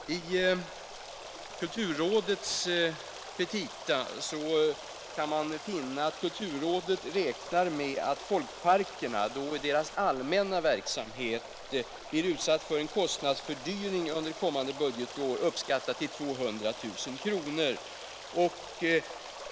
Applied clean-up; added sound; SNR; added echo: none; Stream; 12 dB; none.